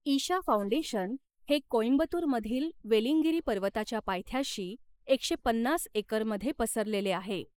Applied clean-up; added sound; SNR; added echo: neural mask model Resemble Enhance denoiser.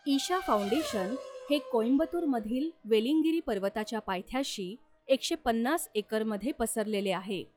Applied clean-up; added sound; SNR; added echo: classical method log-MMSE.